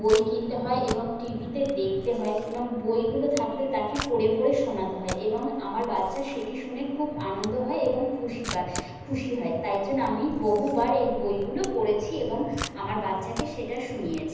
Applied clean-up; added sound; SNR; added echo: none; Camera; 14 dB; reverberation time 1.1 s.